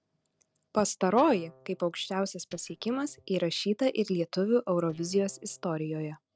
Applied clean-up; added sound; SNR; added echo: neural separator model SepFormer DNS4.